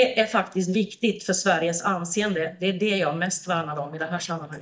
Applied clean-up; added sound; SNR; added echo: neural mask model DeepFilterNet 3.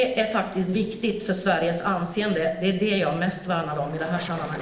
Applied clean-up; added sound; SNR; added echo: neural separator model SepFormer DNS4.